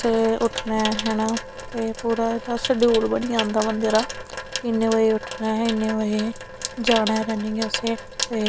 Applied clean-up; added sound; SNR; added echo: none; Sink (filling or washing) / Water tap, faucet; 9 dB; none.